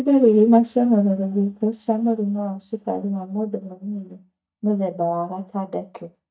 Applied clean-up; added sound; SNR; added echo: neural mask model DeepFilterNet 3.